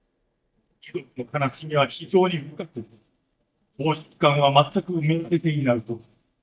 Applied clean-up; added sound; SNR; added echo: neural mask model DeepFilterNet 3.